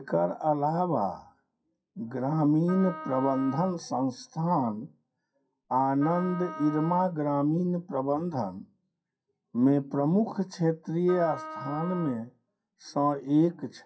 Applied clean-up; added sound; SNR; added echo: classical method WPE with log-MMSE.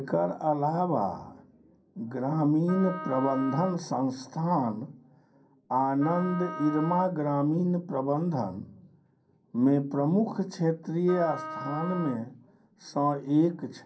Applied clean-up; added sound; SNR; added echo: none; Wind instrument, woodwind instrument; 12 dB; reverberation time 0.3 s.